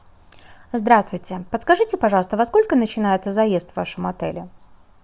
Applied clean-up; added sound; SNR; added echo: none; none; none; none.